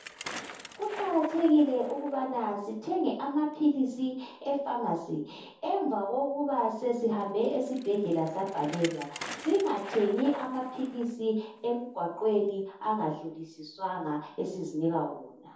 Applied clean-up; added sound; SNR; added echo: none; Bicycle; 18 dB; reverberation time 0.6 s.